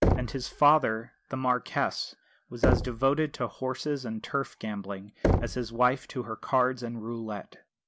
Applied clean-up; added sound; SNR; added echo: none; Knock; 4 dB; none.